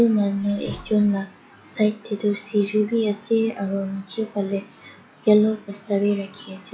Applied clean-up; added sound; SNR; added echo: classical method log-MMSE.